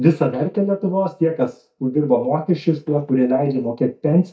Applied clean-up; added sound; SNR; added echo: neural mask model DeepFilterNet 3.